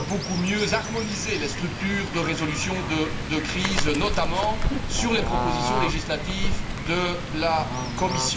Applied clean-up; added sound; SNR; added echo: none; Bird / Fowl; 0 dB; reverberation time 0.8 s.